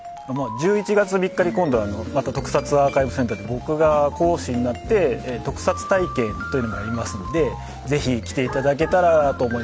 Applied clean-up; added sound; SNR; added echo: none; none; none; none.